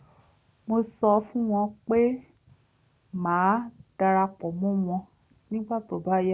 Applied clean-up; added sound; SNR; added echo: none; none; none; none.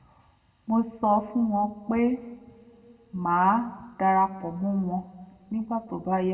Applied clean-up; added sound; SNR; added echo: none; none; none; reverberation time 1.1 s.